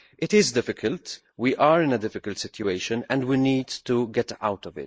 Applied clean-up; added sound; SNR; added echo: neural mask model Resemble Enhance denoiser.